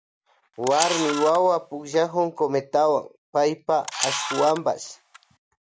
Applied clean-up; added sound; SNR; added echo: none; Camera; 8 dB; none.